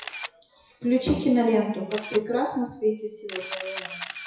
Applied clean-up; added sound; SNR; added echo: classical method WPE with log-MMSE.